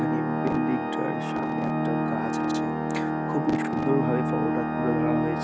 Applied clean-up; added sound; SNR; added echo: none; Organ; -5 dB; none.